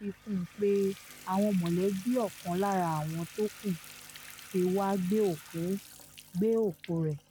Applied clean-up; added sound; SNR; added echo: none; Bathtub (filling or washing) / Water tap, faucet; 18 dB; none.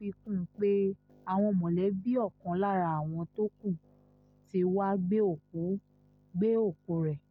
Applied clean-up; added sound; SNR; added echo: none; none; none; none.